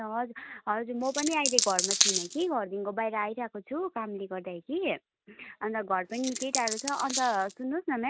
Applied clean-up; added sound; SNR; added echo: neural mask model RNNoise.